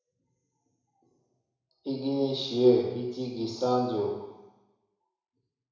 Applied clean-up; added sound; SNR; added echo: none; none; none; reverberation time 1.0 s.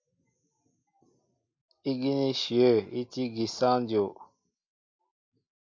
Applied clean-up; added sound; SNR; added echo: none; none; none; none.